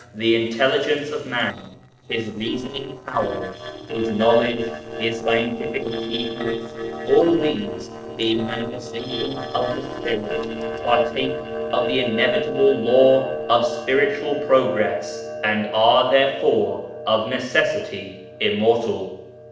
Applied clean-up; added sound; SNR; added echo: neural separator model SepFormer DNS4.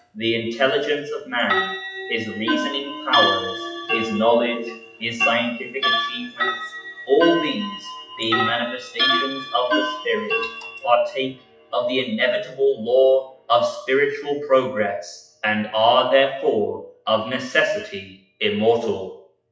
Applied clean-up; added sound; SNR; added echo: classical method WPE with log-MMSE.